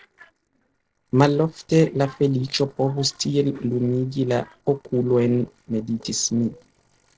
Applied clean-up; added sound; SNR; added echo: neural separator model SepFormer DNS4.